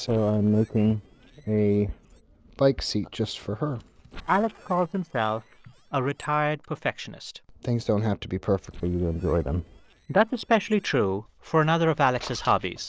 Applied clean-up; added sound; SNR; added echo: neural separator model SepFormer DNS4.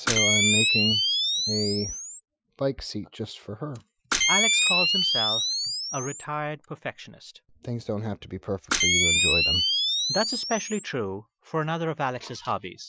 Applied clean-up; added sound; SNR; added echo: classical method Wiener filter.